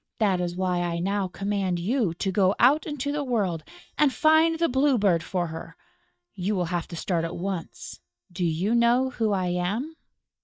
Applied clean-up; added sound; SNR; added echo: neural mask model DeepFilterNet 3.